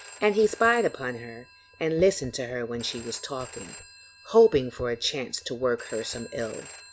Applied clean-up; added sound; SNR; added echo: none; Telephone; 20 dB; none.